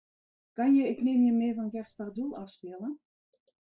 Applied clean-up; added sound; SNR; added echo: neural mask model DeepFilterNet 3.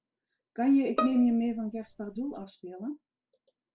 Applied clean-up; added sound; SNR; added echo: none; Bowed string instrument; 8 dB; none.